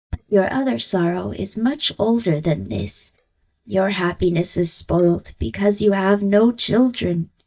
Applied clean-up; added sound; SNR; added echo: neural mask model DeepFilterNet 3.